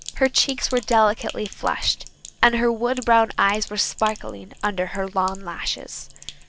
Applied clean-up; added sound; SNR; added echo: none; Sink (filling or washing); 18 dB; none.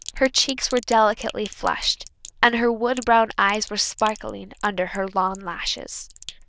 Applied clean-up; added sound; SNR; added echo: neural diffusion model UNIVERSE++.